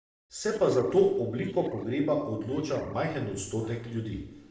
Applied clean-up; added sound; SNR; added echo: neural separator model SepFormer DNS4.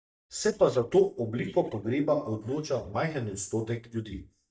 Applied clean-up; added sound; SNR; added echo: neural mask model DeepFilterNet 3.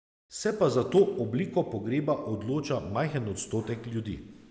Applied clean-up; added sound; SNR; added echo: none; none; none; none.